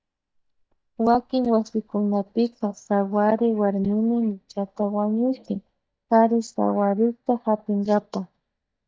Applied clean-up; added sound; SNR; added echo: neural mask model DeepFilterNet 3.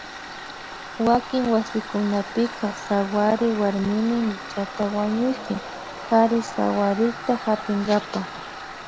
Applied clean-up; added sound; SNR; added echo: none; Tools; 12 dB; none.